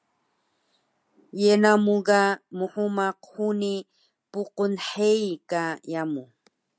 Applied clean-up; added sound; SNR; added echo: none; none; none; none.